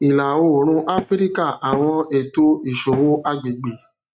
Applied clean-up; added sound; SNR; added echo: neural mask model RNNoise.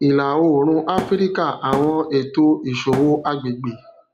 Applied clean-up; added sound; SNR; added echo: none; Thump, thud; 9 dB; none.